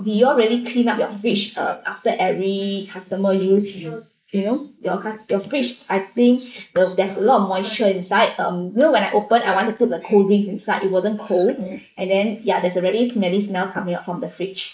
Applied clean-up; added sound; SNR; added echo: neural mask model Resemble Enhance denoiser.